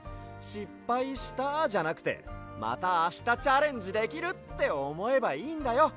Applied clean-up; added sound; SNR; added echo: none; none; none; none.